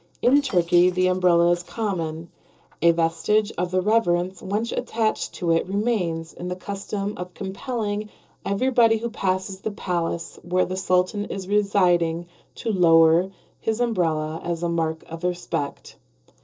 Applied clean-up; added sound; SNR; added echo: neural separator model SepFormer DNS4.